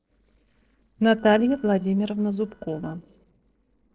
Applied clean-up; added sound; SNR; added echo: neural separator model SepFormer DNS4.